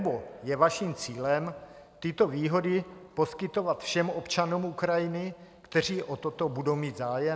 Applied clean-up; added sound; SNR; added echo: none; none; none; none.